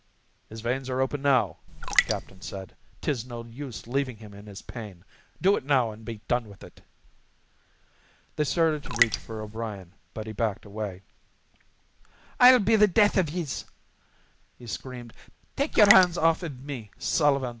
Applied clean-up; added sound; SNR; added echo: none; Raindrop; 1 dB; none.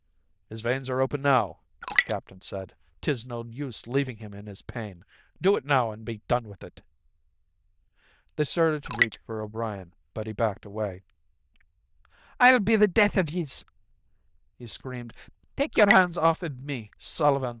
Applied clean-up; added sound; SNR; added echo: neural diffusion model UNIVERSE++.